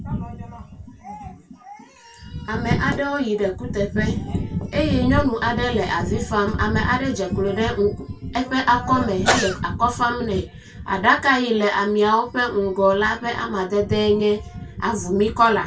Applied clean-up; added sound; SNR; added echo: none; Sneeze / Cough; 6 dB; reverberation time 0.2 s.